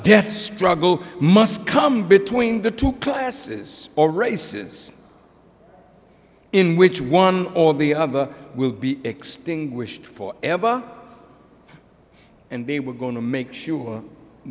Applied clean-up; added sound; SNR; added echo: none; none; none; none.